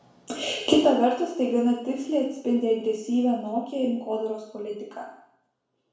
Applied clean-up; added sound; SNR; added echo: none; none; none; reverberation time 0.6 s.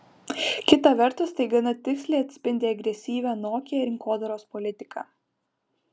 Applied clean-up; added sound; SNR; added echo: none; none; none; none.